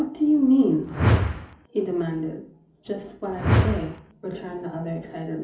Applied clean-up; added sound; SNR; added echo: none; Whoosh, swoosh, swish; 0 dB; reverberation time 0.4 s.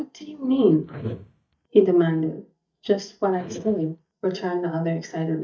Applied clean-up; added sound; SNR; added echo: neural mask model DeepFilterNet 3.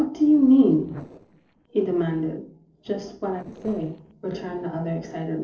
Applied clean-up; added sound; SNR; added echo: neural separator model SepFormer DNS4.